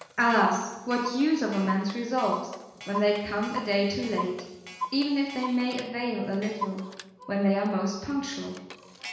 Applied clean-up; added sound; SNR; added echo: none; Clock; 12 dB; reverberation time 1.1 s.